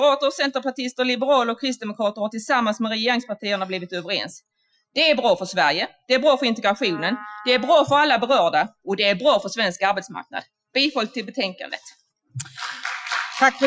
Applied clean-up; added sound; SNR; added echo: classical method Wiener filter.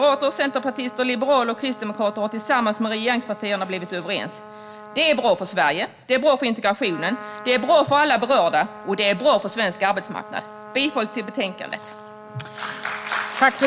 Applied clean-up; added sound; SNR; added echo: none; Trumpet; 18 dB; none.